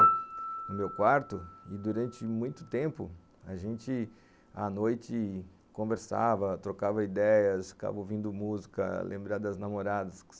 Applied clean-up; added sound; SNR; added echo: none; Piano; 6 dB; none.